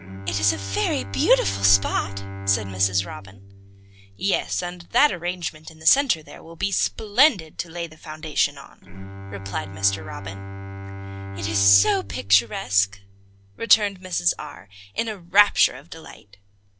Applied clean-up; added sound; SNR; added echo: none; Bowed string instrument; 11 dB; none.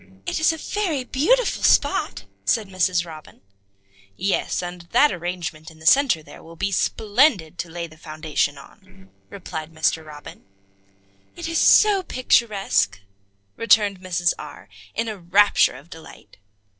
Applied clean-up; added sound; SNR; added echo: neural separator model SepFormer DNS4.